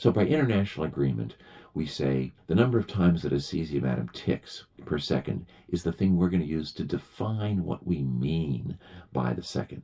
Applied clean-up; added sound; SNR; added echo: none; none; none; reverberation time 0.1 s.